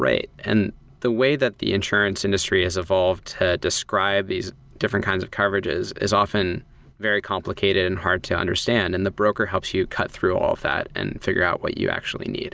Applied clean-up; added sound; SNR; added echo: none; none; none; none.